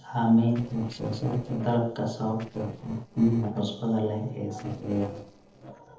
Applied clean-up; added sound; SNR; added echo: neural separator model SepFormer DNS4.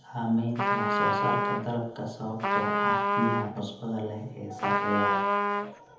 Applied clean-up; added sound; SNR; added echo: none; Trumpet; -4 dB; reverberation time 1.0 s.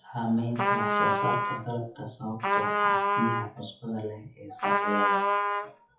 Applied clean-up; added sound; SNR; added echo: classical method WPE with log-MMSE.